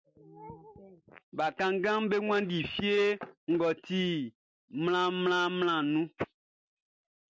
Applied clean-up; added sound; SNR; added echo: none; none; none; none.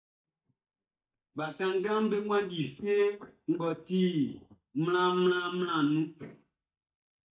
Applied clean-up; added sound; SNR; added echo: neural mask model DeepFilterNet 3.